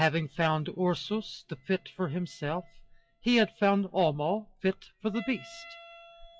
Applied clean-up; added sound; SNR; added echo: classical method WPE with log-MMSE.